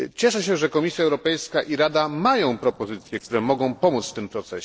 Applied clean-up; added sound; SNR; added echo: neural separator model SepFormer DNS4.